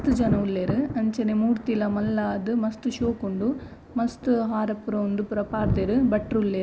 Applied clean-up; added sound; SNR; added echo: none; Thunder; 9 dB; none.